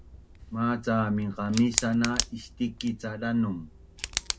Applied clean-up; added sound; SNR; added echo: none; Tick; 8 dB; none.